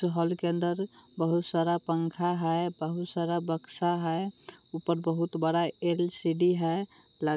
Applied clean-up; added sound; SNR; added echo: none; none; none; none.